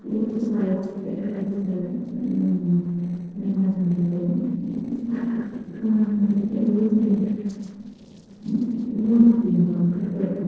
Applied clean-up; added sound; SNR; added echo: neural separator model SepFormer DNS4.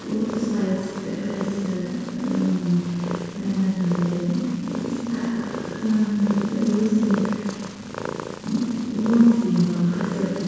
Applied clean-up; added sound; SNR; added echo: none; Purr; 11 dB; reverberation time 2.0 s.